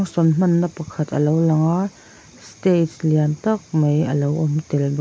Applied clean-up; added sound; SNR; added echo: none; none; none; none.